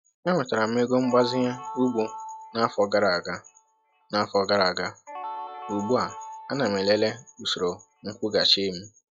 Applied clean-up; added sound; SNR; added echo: classical method log-MMSE.